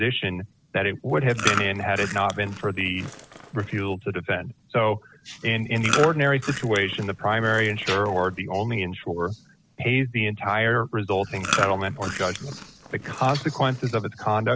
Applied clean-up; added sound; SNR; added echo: none; Chewing, mastication; 8 dB; none.